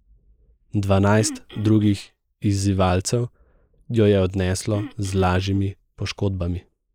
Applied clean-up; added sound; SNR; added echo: neural mask model Resemble Enhance denoiser.